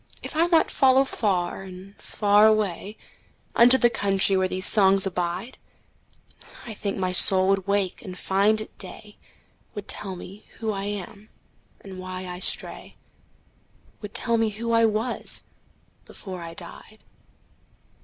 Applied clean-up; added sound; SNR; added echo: none; none; none; none.